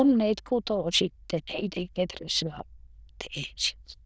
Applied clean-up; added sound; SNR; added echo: neural diffusion model UNIVERSE++.